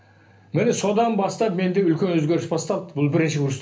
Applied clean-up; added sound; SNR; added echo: none; none; none; reverberation time 0.3 s.